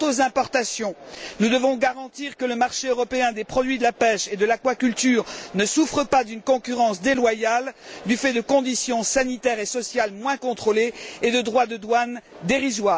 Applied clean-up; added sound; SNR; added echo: none; none; none; none.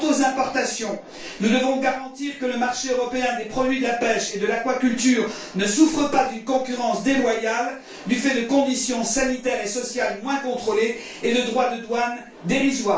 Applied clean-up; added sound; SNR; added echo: none; none; none; reverberation time 0.3 s.